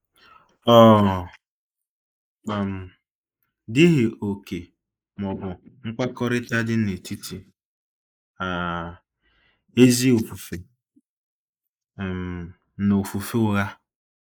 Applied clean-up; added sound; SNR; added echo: neural mask model Resemble Enhance denoiser.